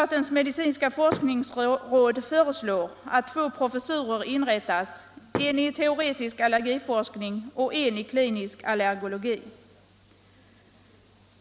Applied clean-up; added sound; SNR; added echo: none; Fireworks; 16 dB; none.